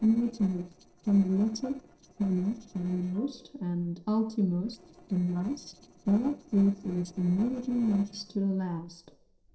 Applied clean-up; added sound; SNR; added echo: neural separator model SepFormer DNS4.